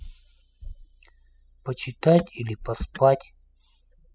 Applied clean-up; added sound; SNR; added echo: classical method spectral subtraction.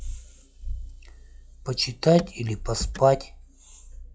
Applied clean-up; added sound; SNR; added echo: classical method log-MMSE.